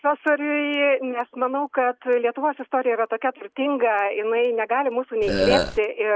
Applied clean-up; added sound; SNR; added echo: none; Burping, eructation; -1 dB; none.